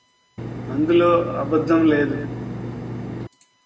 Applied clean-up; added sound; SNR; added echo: none; Engine; 8 dB; none.